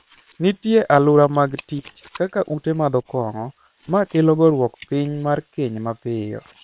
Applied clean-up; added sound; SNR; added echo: neural separator model SepFormer WHAM!.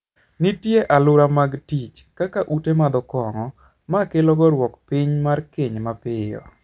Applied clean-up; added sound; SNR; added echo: none; none; none; none.